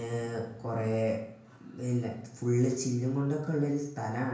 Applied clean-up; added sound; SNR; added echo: none; none; none; reverberation time 0.5 s.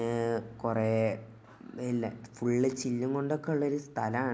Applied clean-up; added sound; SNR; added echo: none; none; none; none.